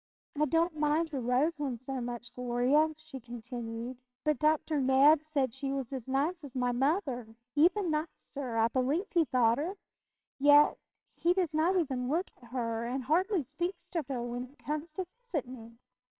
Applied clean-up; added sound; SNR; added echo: neural separator model SepFormer WHAMR!.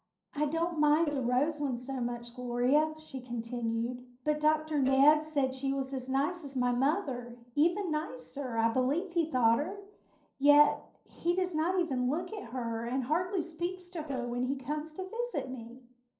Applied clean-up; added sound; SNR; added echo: neural separator model SepFormer DNS4.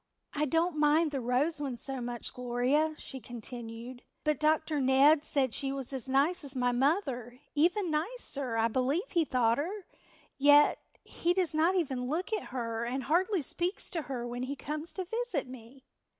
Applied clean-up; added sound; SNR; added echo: none; none; none; none.